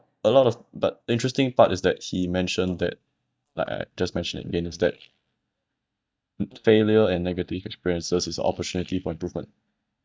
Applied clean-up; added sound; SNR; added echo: neural mask model DeepFilterNet 3.